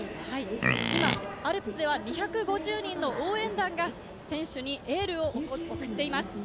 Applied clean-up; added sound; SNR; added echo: none; Livestock, farm animals, working animals; -2 dB; none.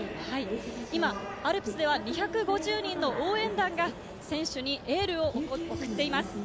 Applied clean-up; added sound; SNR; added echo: none; none; none; none.